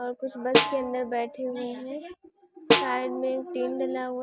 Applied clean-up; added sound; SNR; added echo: none; Snare drum; -2 dB; none.